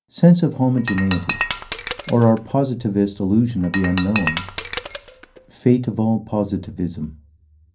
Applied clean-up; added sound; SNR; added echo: none; Shatter; 7 dB; reverberation time 0.3 s.